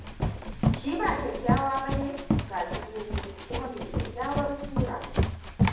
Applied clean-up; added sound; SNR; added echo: none; Run; -4 dB; reverberation time 0.8 s.